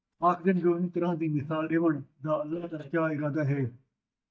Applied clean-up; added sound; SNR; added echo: neural mask model DeepFilterNet 3.